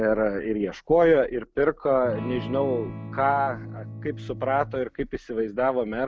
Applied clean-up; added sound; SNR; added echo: none; Electric guitar / Strum; 12 dB; none.